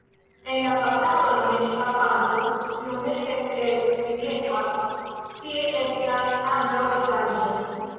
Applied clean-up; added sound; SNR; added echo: neural separator model SepFormer DNS4.